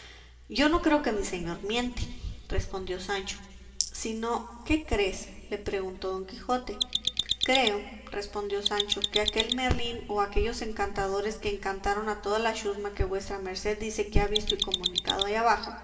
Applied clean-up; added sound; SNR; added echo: none; Mechanisms; 1 dB; reverberation time 2.8 s.